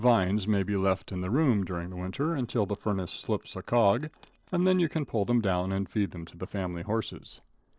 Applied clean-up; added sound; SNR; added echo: neural separator model SepFormer DNS4.